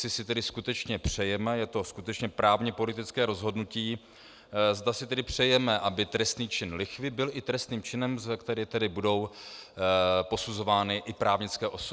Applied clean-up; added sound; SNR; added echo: none; none; none; none.